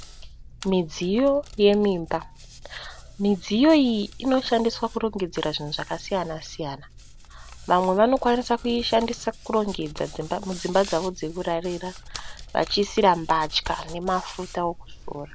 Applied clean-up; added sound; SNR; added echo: none; Hands; 16 dB; none.